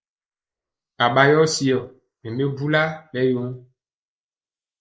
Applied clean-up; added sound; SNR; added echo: neural mask model Resemble Enhance denoiser.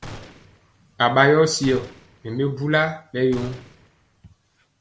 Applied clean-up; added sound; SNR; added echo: none; Gunshot, gunfire; 20 dB; none.